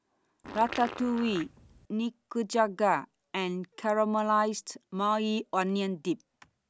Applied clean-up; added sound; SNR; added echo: none; Fart; 12 dB; none.